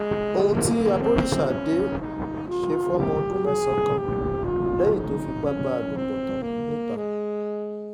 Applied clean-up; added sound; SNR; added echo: none; Wind instrument, woodwind instrument + Thunder; -2 dB; none.